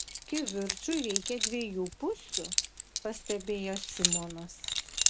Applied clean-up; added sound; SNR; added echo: none; Keys jangling; -2 dB; none.